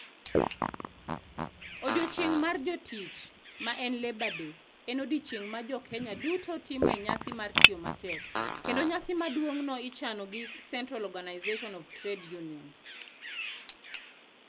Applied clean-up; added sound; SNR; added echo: none; Fart + Bird vocalization, bird call, bird song; -1 dB; none.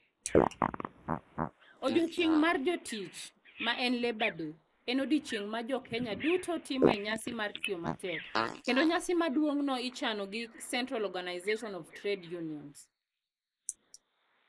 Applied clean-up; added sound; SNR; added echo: neural mask model Resemble Enhance denoiser.